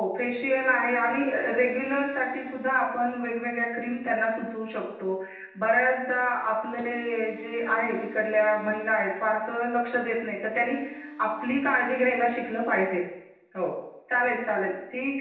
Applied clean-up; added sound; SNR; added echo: neural separator model SepFormer DNS4.